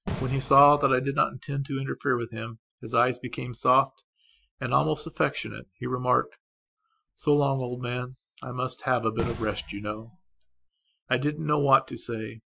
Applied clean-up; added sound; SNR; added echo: classical method Wiener filter.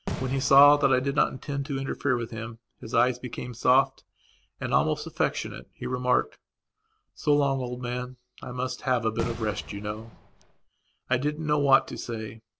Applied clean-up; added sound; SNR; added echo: none; Fireworks; 11 dB; none.